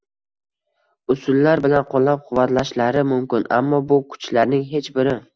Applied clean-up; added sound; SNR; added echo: none; none; none; none.